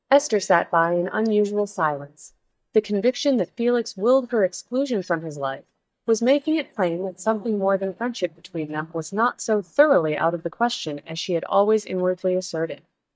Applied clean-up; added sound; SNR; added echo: neural mask model DeepFilterNet 3.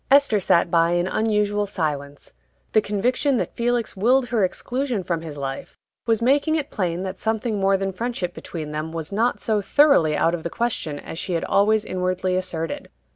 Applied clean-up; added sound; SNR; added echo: none; none; none; none.